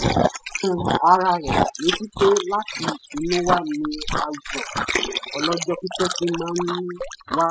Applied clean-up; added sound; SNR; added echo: classical method spectral subtraction.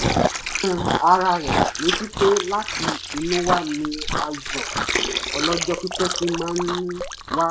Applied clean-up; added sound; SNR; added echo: none; Chewing, mastication + Water; 1 dB; none.